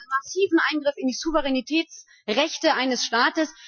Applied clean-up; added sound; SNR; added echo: classical method Wiener filter.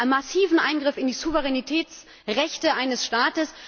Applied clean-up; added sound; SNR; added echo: none; none; none; none.